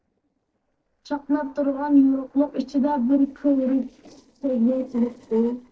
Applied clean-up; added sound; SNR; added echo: neural separator model SepFormer DNS4.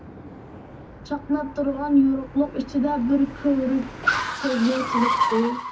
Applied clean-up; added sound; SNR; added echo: none; Car; 6 dB; reverberation time 0.4 s.